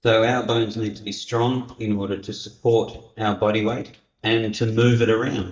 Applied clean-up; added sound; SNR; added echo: neural mask model DeepFilterNet 3.